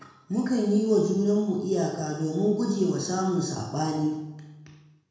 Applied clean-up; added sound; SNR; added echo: none; none; none; reverberation time 1.0 s.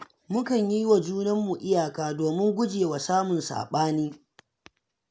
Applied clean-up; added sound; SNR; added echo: none; none; none; none.